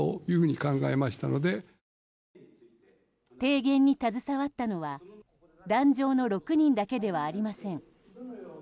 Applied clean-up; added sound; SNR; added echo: none; none; none; none.